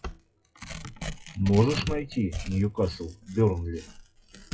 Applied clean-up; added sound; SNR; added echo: classical method WPE with log-MMSE.